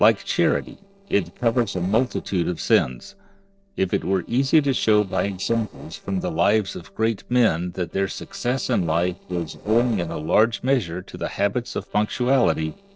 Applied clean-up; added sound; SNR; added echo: neural separator model SepFormer DNS4.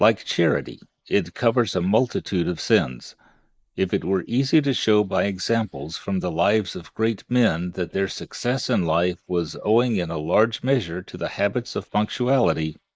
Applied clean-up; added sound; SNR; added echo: neural mask model Resemble Enhance denoiser.